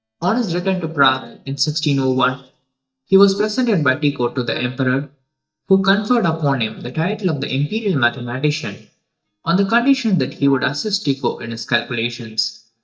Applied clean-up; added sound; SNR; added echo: neural mask model DeepFilterNet 3.